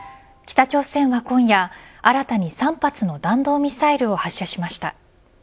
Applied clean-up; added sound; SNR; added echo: none; none; none; none.